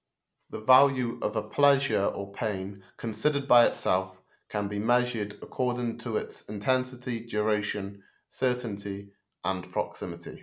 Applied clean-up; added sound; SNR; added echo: none; none; none; none.